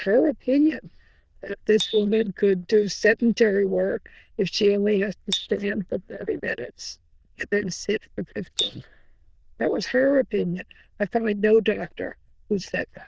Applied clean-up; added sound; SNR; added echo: neural diffusion model UNIVERSE++.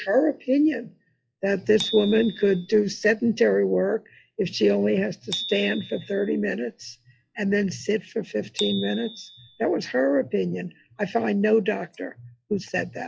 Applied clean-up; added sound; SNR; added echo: classical method log-MMSE.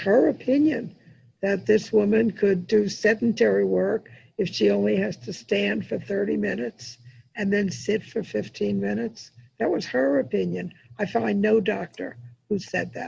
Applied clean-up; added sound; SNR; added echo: none; none; none; none.